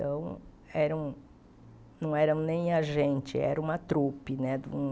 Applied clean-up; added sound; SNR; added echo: none; none; none; none.